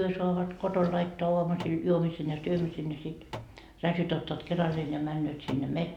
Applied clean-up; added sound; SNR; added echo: none; Drawer open or close; 17 dB; none.